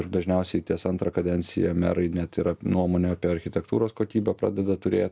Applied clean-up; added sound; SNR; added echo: none; none; none; none.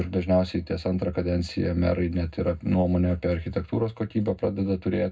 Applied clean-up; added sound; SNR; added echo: none; none; none; reverberation time 0.3 s.